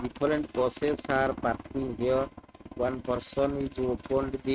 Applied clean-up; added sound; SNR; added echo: neural mask model RNNoise.